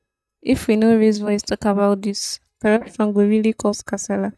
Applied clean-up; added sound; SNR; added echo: neural mask model DeepFilterNet 3.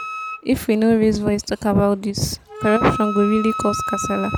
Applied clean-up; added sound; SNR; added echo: none; Wind instrument, woodwind instrument; 10 dB; none.